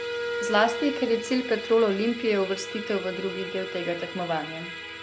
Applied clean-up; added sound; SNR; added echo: none; Musical instrument + Wind instrument, woodwind instrument; 7 dB; none.